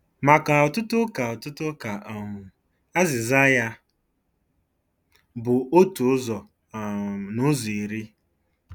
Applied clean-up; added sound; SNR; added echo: none; none; none; none.